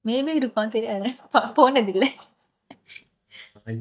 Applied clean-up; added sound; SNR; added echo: neural mask model DeepFilterNet 3.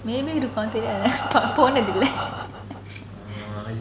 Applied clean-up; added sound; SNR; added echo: none; Breathing; 8 dB; none.